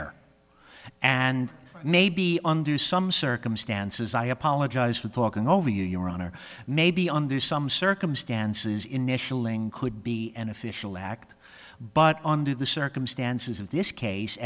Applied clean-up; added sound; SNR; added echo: none; none; none; none.